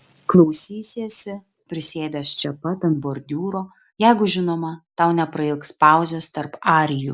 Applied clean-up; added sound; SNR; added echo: none; none; none; none.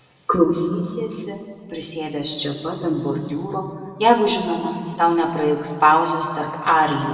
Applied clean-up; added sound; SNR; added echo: none; none; none; reverberation time 2.1 s.